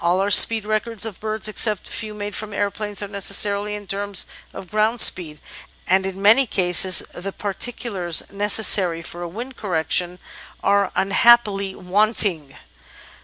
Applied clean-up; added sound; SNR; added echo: none; none; none; none.